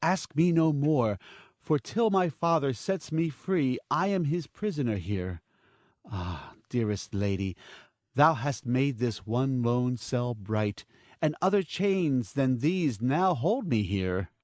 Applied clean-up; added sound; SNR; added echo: neural mask model Resemble Enhance denoiser.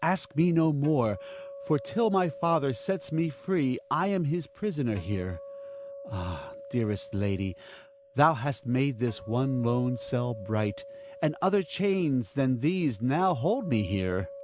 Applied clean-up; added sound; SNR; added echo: none; Acoustic guitar; 17 dB; none.